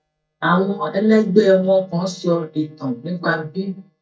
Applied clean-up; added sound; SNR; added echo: neural mask model DeepFilterNet 3.